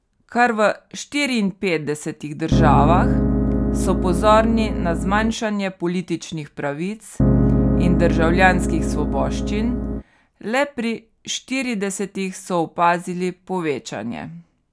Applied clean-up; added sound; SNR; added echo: none; Piano; -3 dB; none.